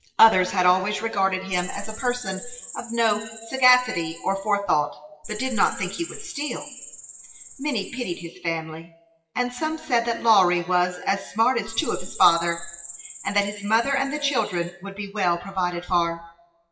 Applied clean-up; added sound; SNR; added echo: classical method WPE with log-MMSE.